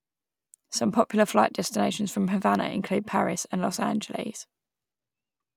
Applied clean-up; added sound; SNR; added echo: none; none; none; none.